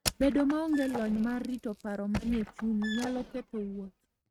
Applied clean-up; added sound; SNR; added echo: neural mask model RNNoise.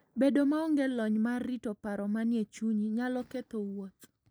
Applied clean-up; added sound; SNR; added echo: none; none; none; none.